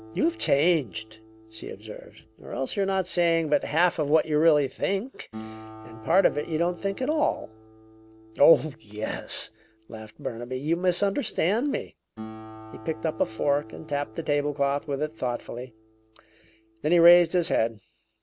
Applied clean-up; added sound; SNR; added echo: none; Acoustic guitar; 20 dB; none.